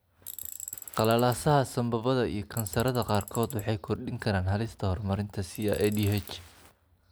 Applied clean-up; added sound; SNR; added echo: none; Tools; 18 dB; none.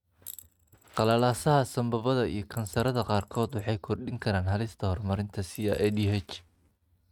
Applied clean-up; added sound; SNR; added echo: neural mask model RNNoise.